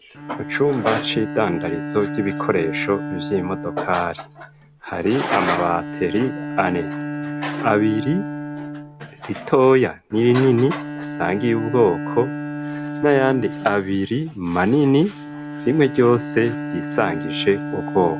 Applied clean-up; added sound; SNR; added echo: none; Bowed string instrument; 9 dB; none.